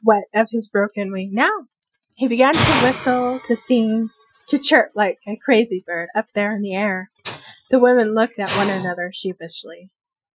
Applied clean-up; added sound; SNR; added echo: classical method Wiener filter.